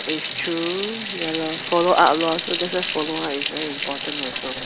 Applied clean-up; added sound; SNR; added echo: none; Sink (filling or washing) / Water tap, faucet; 5 dB; none.